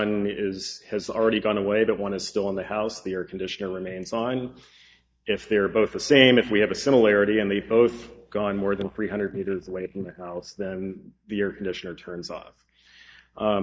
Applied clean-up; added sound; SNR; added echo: neural mask model DeepFilterNet 3.